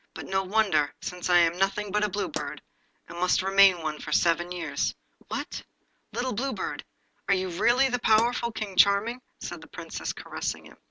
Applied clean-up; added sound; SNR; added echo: none; Explosion; 16 dB; none.